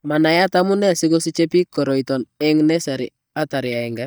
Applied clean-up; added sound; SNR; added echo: neural mask model DeepFilterNet 3.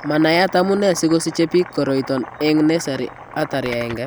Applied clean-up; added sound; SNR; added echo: none; Boiling; 17 dB; none.